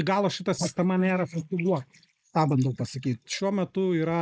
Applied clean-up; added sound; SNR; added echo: neural mask model Resemble Enhance denoiser.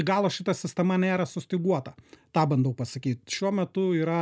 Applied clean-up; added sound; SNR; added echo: none; none; none; none.